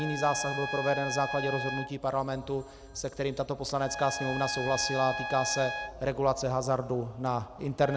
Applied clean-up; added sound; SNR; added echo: none; Trumpet; 8 dB; none.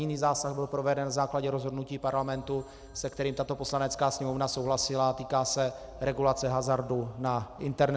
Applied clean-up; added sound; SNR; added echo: none; none; none; none.